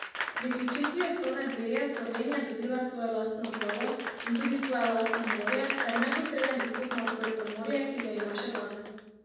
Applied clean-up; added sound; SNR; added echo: none; Applause; 5 dB; reverberation time 1.2 s.